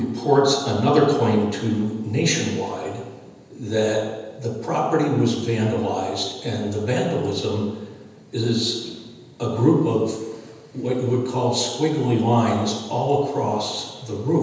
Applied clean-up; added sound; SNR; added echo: none; none; none; reverberation time 1.1 s.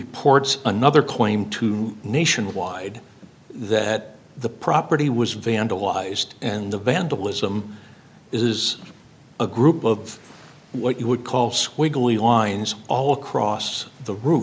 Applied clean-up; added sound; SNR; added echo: none; none; none; none.